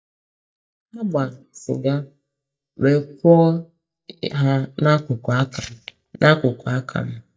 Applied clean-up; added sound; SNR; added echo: neural mask model DeepFilterNet 3.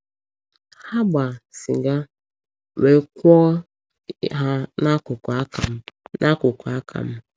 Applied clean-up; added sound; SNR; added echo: none; none; none; none.